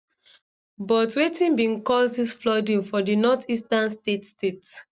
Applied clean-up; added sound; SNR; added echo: none; none; none; none.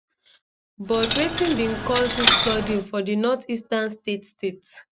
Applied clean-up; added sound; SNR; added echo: none; Coin (dropping); -1 dB; none.